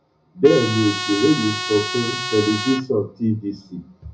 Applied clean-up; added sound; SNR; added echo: none; Trumpet; 6 dB; reverberation time 0.4 s.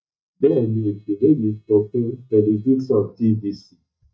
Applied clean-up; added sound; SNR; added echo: neural mask model DeepFilterNet 3.